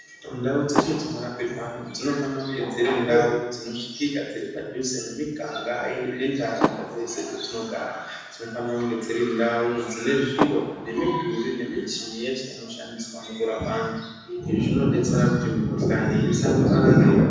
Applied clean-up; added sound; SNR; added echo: none; Car; 9 dB; reverberation time 1.1 s.